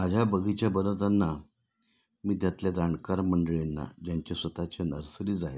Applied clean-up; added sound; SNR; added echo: none; none; none; none.